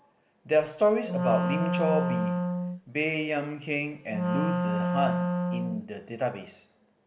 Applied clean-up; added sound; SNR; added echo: none; Wind instrument, woodwind instrument; -1 dB; none.